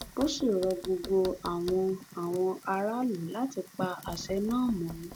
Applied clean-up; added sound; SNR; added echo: none; Knock + Fire; 15 dB; none.